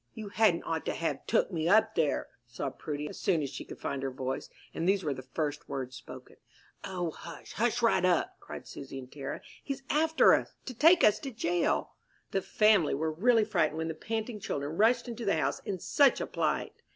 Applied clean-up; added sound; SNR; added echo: none; none; none; none.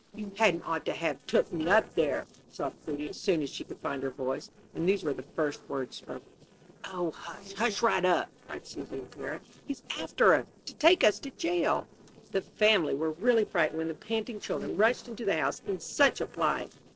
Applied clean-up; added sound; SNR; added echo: neural separator model SepFormer DNS4.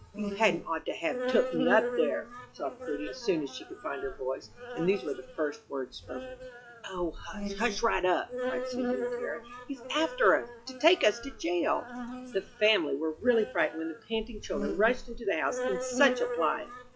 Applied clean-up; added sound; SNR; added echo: classical method log-MMSE.